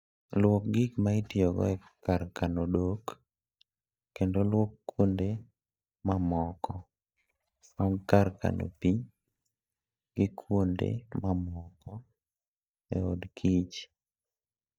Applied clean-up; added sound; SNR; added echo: neural mask model DeepFilterNet 3.